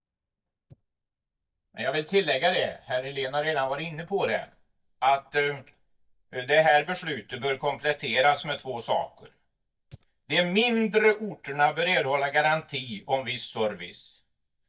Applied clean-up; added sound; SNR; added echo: neural mask model DeepFilterNet 3.